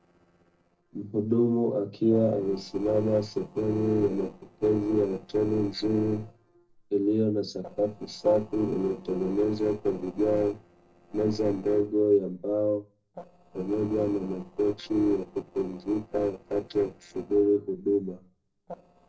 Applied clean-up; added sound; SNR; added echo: neural separator model SepFormer DNS4.